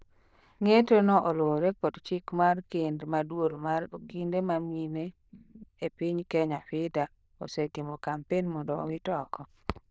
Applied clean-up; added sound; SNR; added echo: neural diffusion model UNIVERSE++.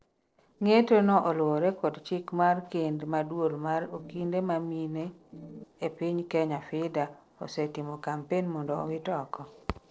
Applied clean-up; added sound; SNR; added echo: neural separator model SepFormer DNS4.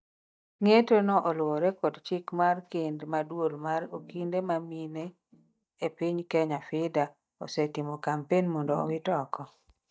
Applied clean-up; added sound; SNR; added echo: neural mask model DeepFilterNet 3.